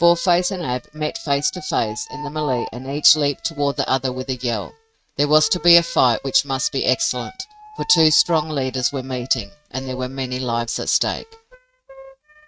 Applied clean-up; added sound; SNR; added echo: neural mask model RNNoise.